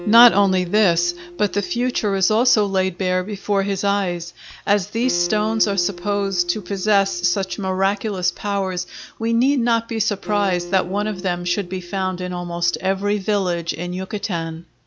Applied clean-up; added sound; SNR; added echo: none; Acoustic guitar; 17 dB; none.